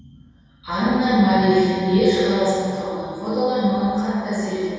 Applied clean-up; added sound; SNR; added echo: none; none; none; reverberation time 2.1 s.